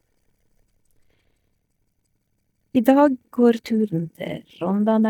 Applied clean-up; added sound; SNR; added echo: neural mask model DeepFilterNet 3.